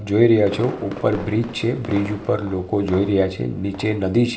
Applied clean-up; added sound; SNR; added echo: none; Fireworks; 16 dB; reverberation time 0.7 s.